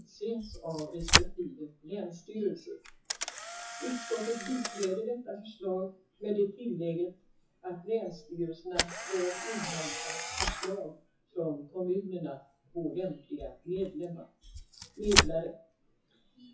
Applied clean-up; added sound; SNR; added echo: classical method WPE with log-MMSE.